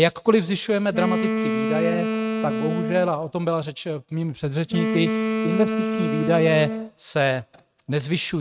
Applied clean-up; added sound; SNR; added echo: neural mask model RNNoise.